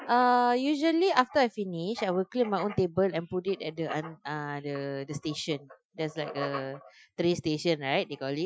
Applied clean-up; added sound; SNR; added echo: classical method Wiener filter.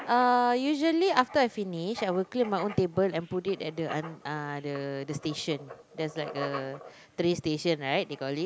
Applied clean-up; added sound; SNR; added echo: none; Writing; 17 dB; none.